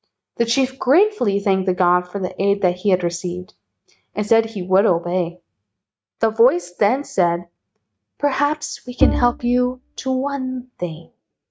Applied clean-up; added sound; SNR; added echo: neural mask model RNNoise.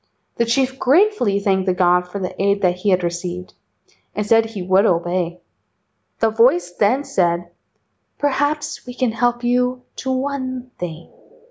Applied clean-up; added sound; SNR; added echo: none; none; none; none.